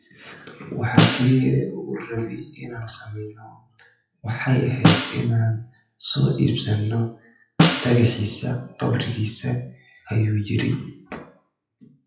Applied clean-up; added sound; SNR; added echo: classical method WPE with log-MMSE.